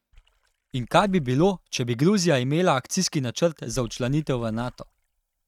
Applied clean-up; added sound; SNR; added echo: neural mask model RNNoise.